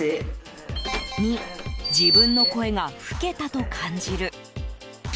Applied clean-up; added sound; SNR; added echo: none; Door; -1 dB; none.